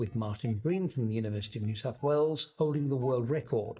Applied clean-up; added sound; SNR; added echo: neural mask model DeepFilterNet 3.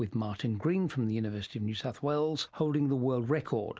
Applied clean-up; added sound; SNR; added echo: none; none; none; none.